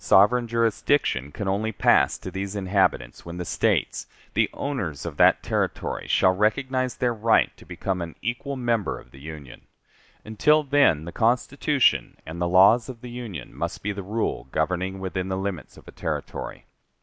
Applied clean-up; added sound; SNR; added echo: none; none; none; none.